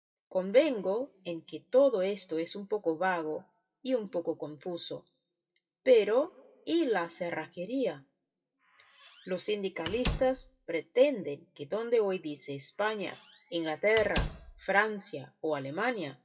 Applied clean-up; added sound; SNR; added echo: classical method WPE with log-MMSE.